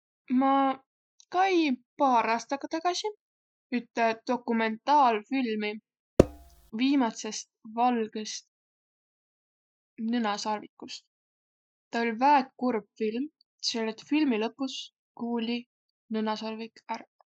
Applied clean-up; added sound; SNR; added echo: classical method spectral subtraction.